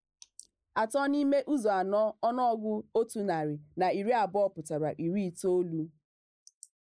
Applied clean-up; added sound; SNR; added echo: neural mask model Resemble Enhance denoiser.